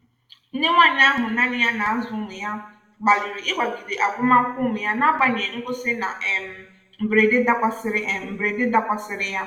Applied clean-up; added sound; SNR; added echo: none; none; none; reverberation time 1.0 s.